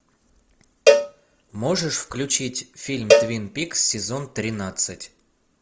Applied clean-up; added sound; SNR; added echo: none; Cowbell; -5 dB; none.